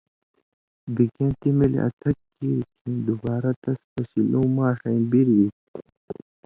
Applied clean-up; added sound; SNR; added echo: none; none; none; none.